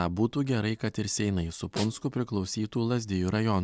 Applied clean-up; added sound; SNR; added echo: none; Snare drum; 15 dB; none.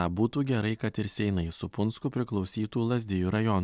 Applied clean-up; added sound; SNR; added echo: none; none; none; none.